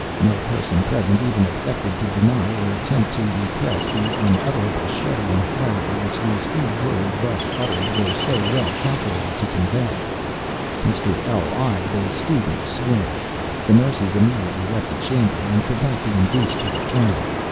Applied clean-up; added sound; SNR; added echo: none; Ocean; 3 dB; none.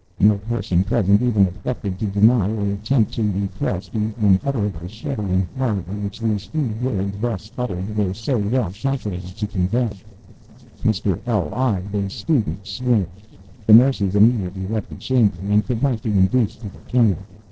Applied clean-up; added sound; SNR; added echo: neural separator model SepFormer DNS4.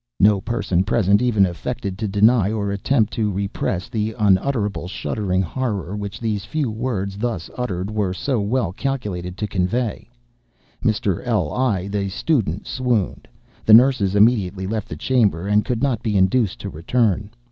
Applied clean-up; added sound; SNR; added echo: none; none; none; none.